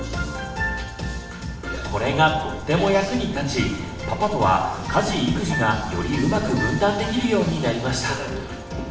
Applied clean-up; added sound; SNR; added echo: none; none; none; reverberation time 0.9 s.